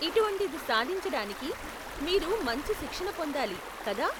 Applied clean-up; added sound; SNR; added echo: none; Stream; 9 dB; none.